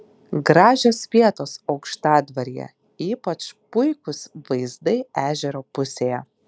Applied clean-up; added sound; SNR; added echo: none; none; none; none.